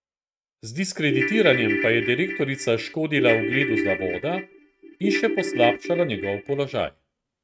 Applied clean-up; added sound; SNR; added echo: neural mask model RNNoise.